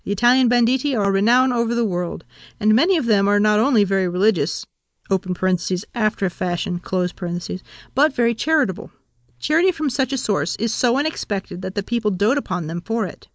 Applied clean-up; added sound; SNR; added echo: neural mask model Resemble Enhance denoiser.